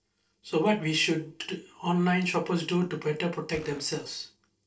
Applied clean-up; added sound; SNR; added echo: neural separator model SepFormer DNS4.